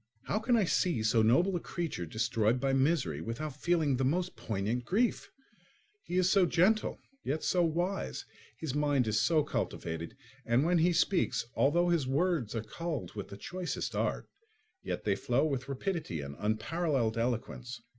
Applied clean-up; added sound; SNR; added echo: none; none; none; none.